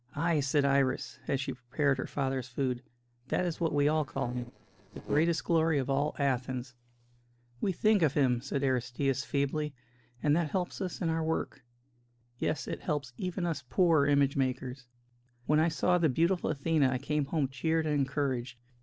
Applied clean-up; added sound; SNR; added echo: neural separator model SepFormer DNS4.